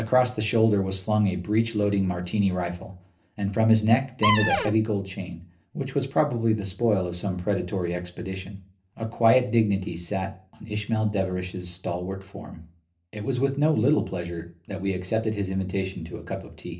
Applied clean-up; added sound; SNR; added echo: none; Cupboard open or close; -2 dB; reverberation time 0.3 s.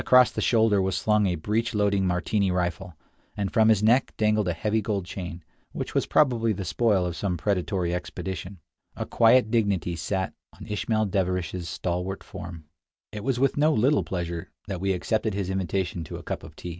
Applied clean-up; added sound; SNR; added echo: none; none; none; none.